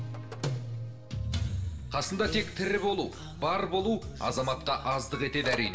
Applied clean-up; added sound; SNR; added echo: none; Telephone; 18 dB; reverberation time 0.6 s.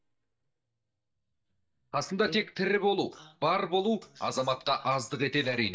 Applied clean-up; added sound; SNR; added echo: neural mask model DeepFilterNet 3.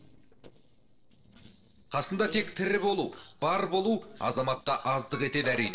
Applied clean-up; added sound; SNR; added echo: neural separator model SepFormer DNS4.